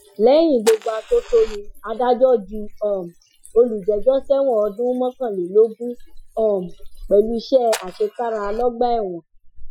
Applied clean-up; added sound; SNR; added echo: classical method Wiener filter.